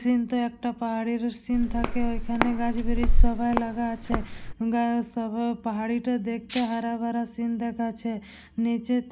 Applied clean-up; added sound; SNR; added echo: none; Walk, footsteps + Rattle (instrument); -4 dB; none.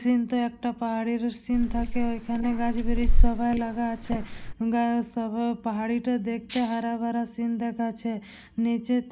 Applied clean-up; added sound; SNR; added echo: neural mask model Resemble Enhance denoiser.